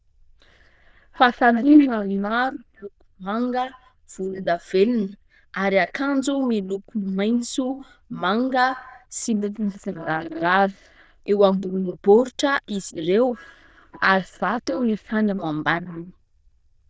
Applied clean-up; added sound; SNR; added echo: neural diffusion model UNIVERSE++.